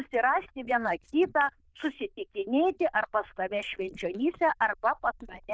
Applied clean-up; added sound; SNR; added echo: neural diffusion model UNIVERSE++.